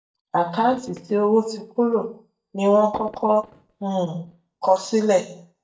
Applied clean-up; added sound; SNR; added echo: neural mask model DeepFilterNet 3.